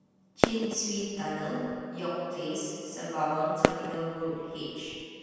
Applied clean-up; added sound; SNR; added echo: none; Fireworks; 0 dB; reverberation time 2.1 s.